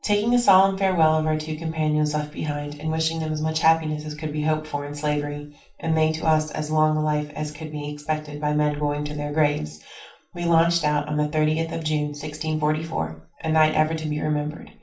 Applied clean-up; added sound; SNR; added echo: none; none; none; reverberation time 0.3 s.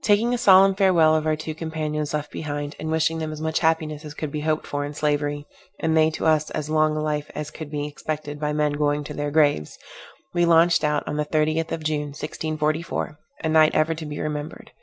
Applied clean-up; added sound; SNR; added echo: none; none; none; none.